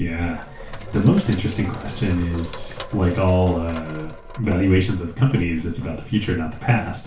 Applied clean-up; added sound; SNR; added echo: none; Sink (filling or washing); 13 dB; reverberation time 0.3 s.